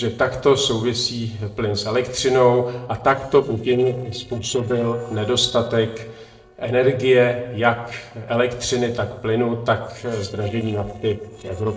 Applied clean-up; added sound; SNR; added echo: neural separator model SepFormer DNS4.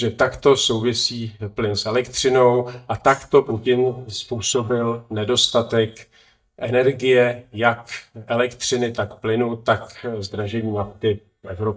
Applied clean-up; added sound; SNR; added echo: neural mask model DeepFilterNet 3.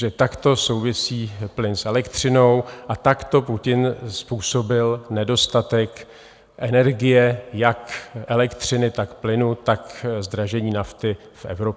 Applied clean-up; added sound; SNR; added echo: none; none; none; none.